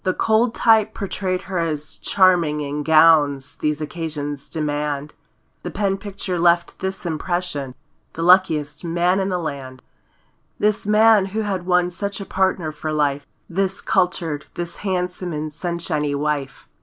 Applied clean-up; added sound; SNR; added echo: none; none; none; none.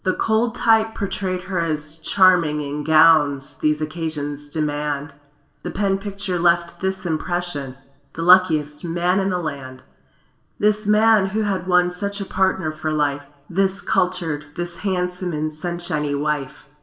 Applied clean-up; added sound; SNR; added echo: none; none; none; reverberation time 0.6 s.